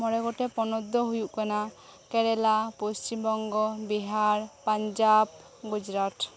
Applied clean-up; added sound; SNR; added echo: none; none; none; none.